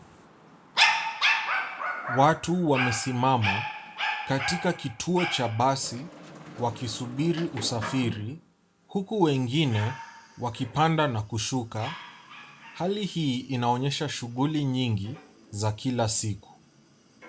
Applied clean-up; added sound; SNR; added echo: none; Dog; 6 dB; none.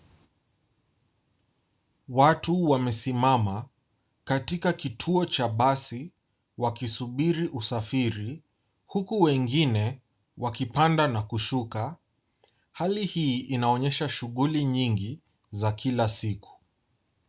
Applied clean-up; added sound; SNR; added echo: none; none; none; none.